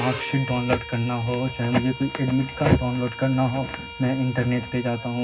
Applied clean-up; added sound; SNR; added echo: none; Bowed string instrument; 13 dB; reverberation time 0.4 s.